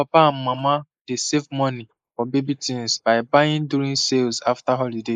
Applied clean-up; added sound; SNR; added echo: neural mask model Resemble Enhance denoiser.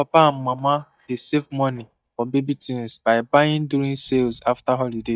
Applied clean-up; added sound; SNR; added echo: neural mask model DeepFilterNet 3.